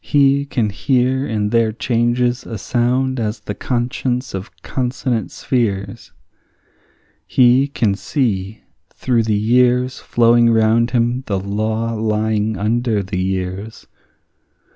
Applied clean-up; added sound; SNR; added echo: none; none; none; none.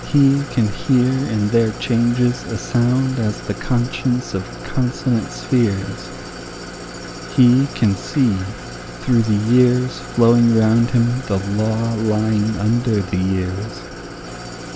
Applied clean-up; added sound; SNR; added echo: none; Idling; 13 dB; none.